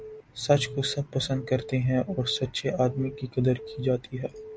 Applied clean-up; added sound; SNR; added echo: none; Alarm / Keyboard (musical); 17 dB; none.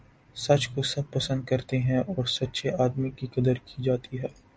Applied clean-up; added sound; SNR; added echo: none; none; none; none.